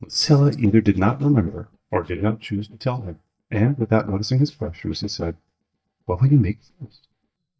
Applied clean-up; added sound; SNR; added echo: neural mask model DeepFilterNet 3.